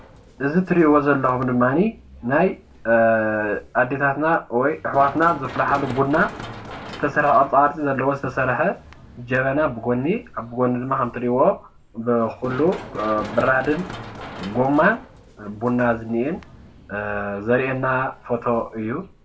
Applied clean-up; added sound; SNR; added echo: none; Run; 18 dB; reverberation time 0.2 s.